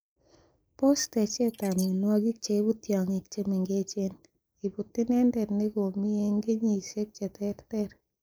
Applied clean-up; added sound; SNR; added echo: neural mask model Resemble Enhance denoiser.